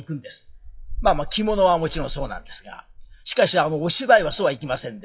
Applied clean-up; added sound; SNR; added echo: classical method WPE with log-MMSE.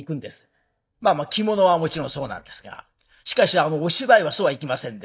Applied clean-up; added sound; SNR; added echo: neural mask model DeepFilterNet 3.